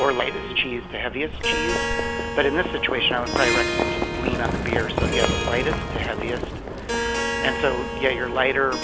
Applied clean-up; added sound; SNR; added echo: none; Harp + Livestock, farm animals, working animals; 0 dB; none.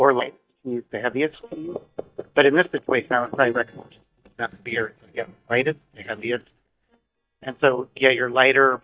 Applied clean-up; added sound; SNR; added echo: neural mask model DeepFilterNet 3.